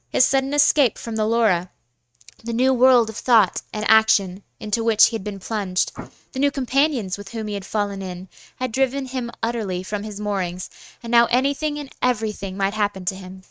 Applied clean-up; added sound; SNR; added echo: neural mask model RNNoise.